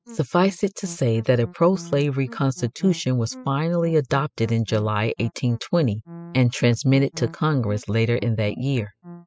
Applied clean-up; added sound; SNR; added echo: classical method spectral subtraction.